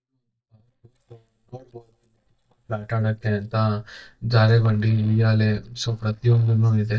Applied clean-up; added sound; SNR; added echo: neural mask model DeepFilterNet 3.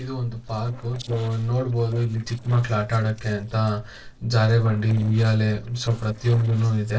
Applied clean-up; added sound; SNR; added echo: neural separator model SepFormer DNS4.